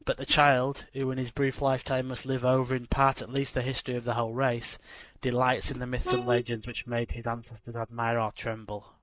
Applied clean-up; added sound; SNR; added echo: neural mask model DeepFilterNet 3.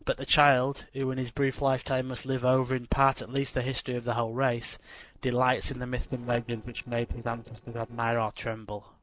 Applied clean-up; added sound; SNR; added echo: neural separator model SepFormer DNS4.